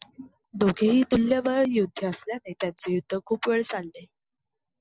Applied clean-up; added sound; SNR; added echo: none; none; none; none.